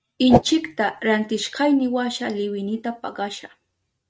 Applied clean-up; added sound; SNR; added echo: neural mask model RNNoise.